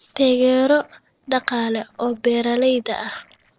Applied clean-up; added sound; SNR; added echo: neural separator model SepFormer DNS4.